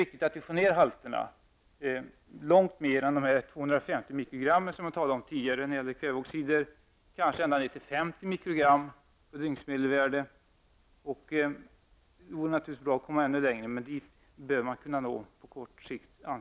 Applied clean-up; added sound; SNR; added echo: none; none; none; none.